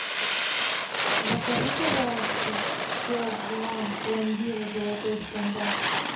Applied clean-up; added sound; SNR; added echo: none; Fire; -3 dB; reverberation time 0.5 s.